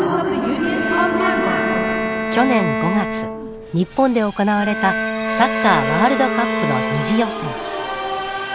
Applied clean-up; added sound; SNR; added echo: none; Bowed string instrument; 3 dB; none.